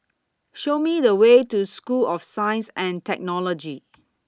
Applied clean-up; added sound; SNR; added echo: none; none; none; none.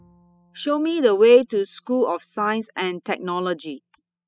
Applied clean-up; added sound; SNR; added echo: classical method spectral subtraction.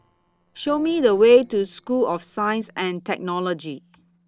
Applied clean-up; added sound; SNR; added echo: neural separator model SepFormer DNS4.